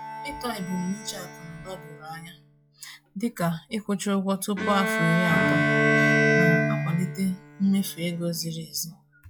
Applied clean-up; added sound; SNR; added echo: classical method log-MMSE.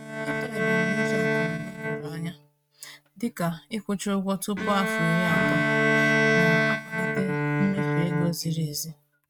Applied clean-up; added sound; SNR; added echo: neural mask model RNNoise.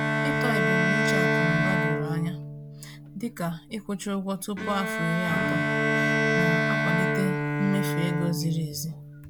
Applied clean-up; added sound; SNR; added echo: none; Bowed string instrument + Bowed string instrument; -4 dB; none.